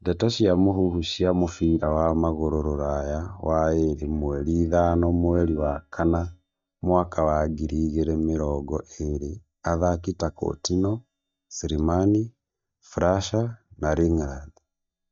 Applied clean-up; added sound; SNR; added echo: neural mask model DeepFilterNet 3.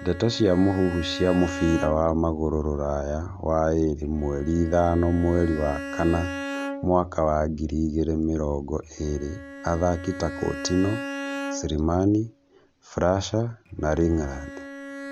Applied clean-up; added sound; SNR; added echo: none; Bowed string instrument; 12 dB; none.